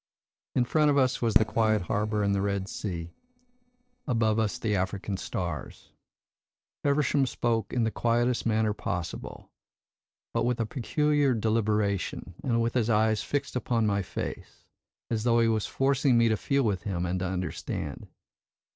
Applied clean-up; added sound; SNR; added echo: neural separator model SepFormer DNS4.